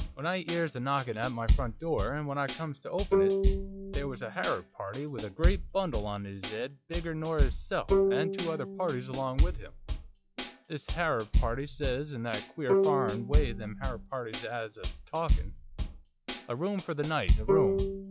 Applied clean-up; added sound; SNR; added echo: classical method log-MMSE.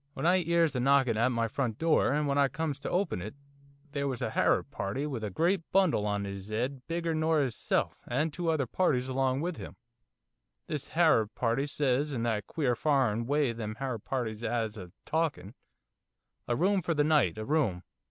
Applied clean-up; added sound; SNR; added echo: none; none; none; none.